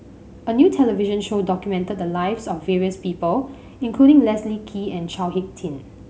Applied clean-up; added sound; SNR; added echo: none; none; none; none.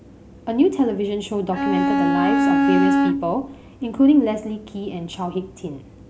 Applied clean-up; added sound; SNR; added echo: none; Bowed string instrument; -4 dB; none.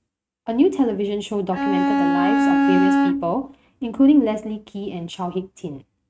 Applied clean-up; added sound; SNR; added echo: neural mask model RNNoise.